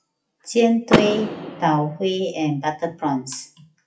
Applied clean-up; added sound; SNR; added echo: classical method WPE with log-MMSE.